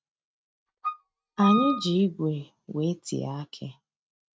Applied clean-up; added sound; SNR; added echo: neural mask model RNNoise.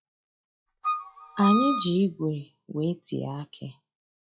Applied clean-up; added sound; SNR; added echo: classical method log-MMSE.